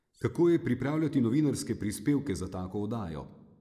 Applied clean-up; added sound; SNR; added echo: neural mask model Resemble Enhance denoiser.